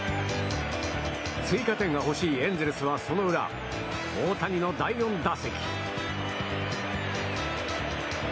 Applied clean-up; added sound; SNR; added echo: none; none; none; none.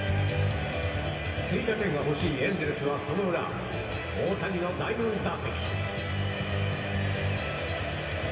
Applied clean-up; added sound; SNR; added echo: none; Fart; 16 dB; reverberation time 2.5 s.